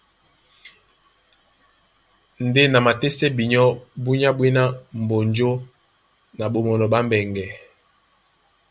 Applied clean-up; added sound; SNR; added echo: none; none; none; none.